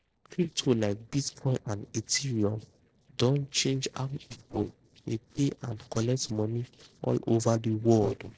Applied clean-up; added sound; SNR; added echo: neural separator model SepFormer DNS4.